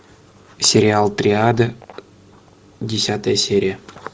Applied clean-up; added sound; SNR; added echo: none; none; none; none.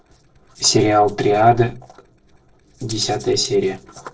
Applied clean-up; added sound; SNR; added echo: neural separator model SepFormer DNS4.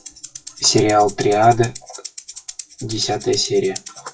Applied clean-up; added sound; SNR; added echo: classical method WPE with log-MMSE.